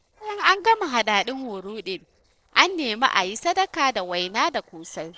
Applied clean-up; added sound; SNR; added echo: neural separator model SepFormer DNS4.